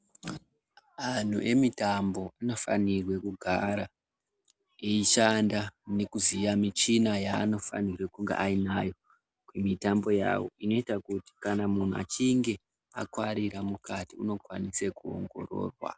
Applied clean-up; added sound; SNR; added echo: none; none; none; none.